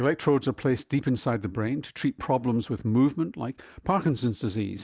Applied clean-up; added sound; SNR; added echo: none; none; none; none.